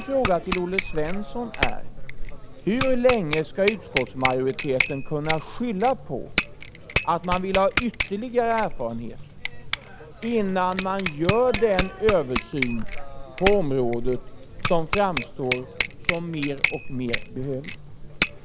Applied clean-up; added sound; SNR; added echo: none; Bicycle bell; 3 dB; none.